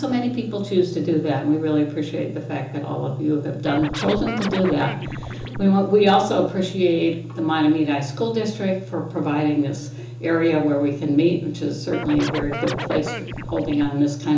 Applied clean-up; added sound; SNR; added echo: none; Scratching (performance technique); 9 dB; reverberation time 0.6 s.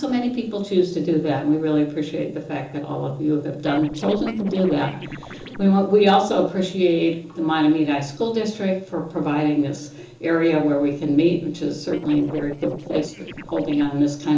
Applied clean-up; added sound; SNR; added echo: neural separator model SepFormer DNS4.